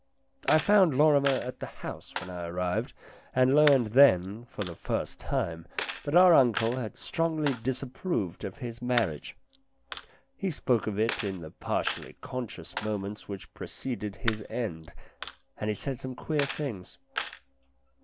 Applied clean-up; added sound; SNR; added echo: none; Coin (dropping); 11 dB; none.